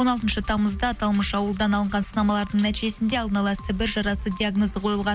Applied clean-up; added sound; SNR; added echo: none; none; none; none.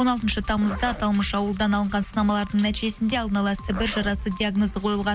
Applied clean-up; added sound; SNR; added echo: none; Zipper (clothing); 18 dB; none.